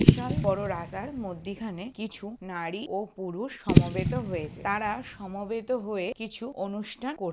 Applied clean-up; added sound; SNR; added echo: none; Fireworks / Boom; -4 dB; none.